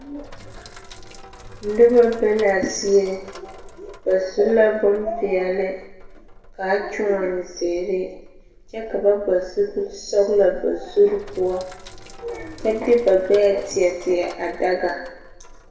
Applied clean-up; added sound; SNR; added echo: none; Sink (filling or washing); 18 dB; reverberation time 0.9 s.